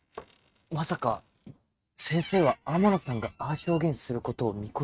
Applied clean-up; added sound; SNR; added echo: neural mask model RNNoise.